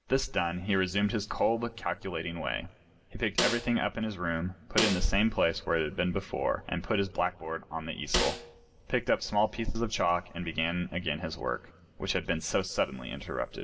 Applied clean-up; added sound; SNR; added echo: none; Snare drum; 4 dB; reverberation time 1.7 s.